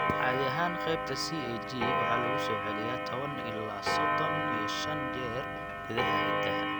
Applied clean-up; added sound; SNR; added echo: none; Clock; -5 dB; none.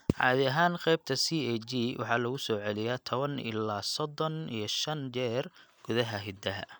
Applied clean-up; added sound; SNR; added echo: none; none; none; none.